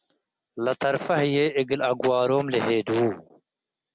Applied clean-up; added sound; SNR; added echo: none; none; none; none.